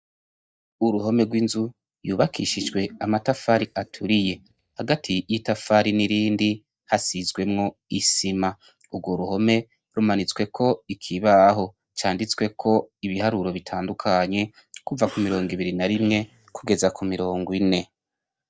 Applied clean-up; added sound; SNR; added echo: neural mask model DeepFilterNet 3.